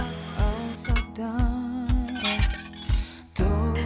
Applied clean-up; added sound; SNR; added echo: none; Dishes, pots, and pans; 10 dB; none.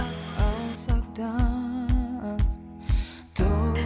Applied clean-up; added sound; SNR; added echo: none; none; none; none.